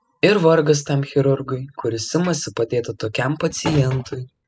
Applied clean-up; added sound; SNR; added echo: classical method spectral subtraction.